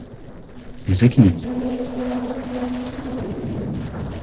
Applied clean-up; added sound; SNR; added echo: neural separator model SepFormer DNS4.